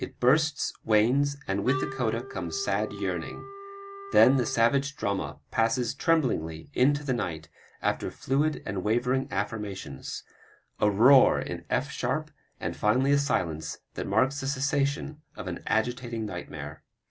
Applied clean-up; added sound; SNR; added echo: none; Wind instrument, woodwind instrument; 12 dB; none.